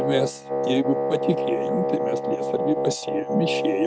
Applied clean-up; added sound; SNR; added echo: neural mask model RNNoise.